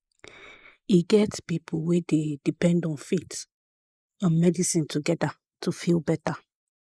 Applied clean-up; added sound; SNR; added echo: neural mask model Resemble Enhance denoiser.